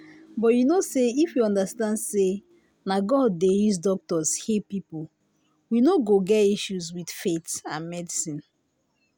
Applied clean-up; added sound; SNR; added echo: none; none; none; none.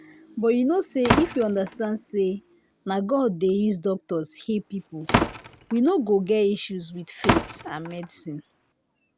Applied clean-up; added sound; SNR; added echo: none; Slam; 3 dB; none.